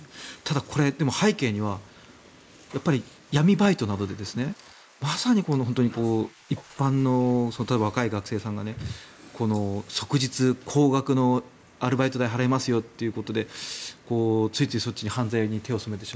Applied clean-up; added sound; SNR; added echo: neural mask model Resemble Enhance denoiser.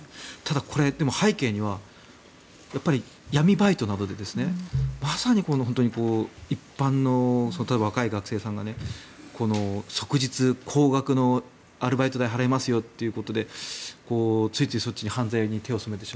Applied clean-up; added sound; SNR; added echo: none; none; none; none.